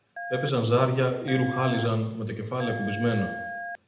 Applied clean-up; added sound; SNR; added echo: none; Telephone; 11 dB; reverberation time 0.8 s.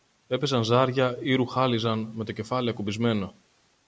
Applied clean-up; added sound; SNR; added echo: none; none; none; none.